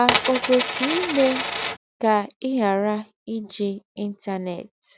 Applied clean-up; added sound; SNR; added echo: none; Coin (dropping); 1 dB; none.